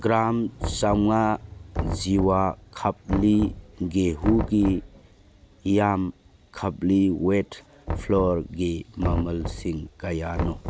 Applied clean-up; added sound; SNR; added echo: none; Knock; 9 dB; none.